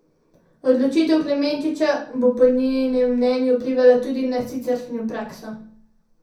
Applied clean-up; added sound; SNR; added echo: none; none; none; reverberation time 0.6 s.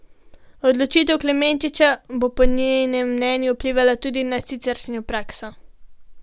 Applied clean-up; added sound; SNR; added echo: none; none; none; none.